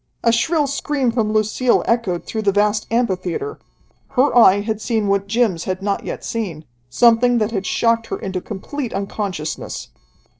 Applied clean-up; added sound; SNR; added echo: neural separator model SepFormer DNS4.